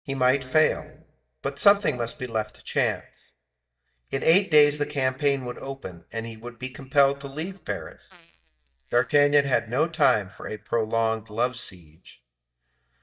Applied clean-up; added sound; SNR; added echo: neural mask model DeepFilterNet 3.